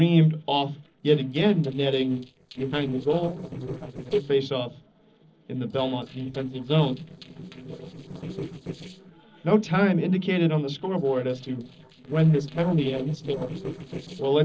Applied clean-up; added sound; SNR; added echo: neural separator model SepFormer DNS4.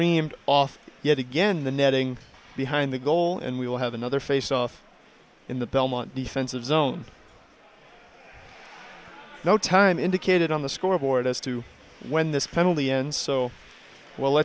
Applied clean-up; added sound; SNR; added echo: none; none; none; none.